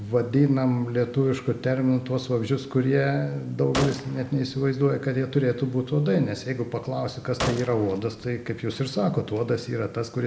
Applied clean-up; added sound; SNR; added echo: none; Gunshot, gunfire; 12 dB; none.